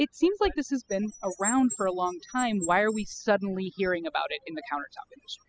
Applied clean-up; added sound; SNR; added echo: classical method spectral subtraction.